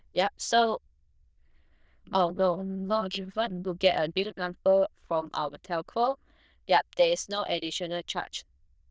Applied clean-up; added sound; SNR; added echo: neural diffusion model UNIVERSE++.